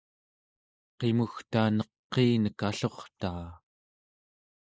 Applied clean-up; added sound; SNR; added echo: neural mask model Resemble Enhance denoiser.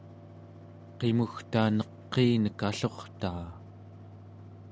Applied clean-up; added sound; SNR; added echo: none; Mechanical fan; 17 dB; none.